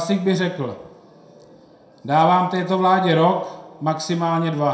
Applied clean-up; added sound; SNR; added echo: none; none; none; reverberation time 0.5 s.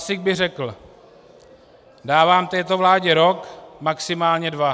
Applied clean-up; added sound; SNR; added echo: none; none; none; none.